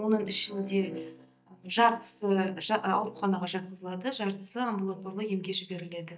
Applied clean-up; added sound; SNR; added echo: neural mask model DeepFilterNet 3.